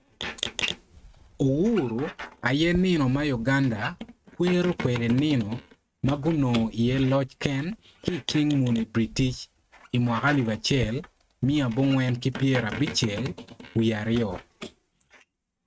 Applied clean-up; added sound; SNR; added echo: neural mask model RNNoise.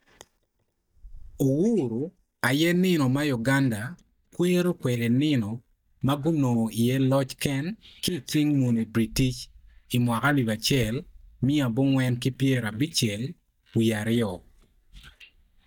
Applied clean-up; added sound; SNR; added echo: neural mask model DeepFilterNet 3.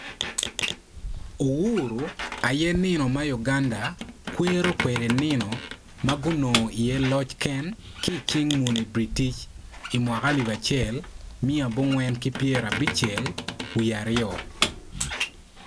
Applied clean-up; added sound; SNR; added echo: none; Squeak; 7 dB; none.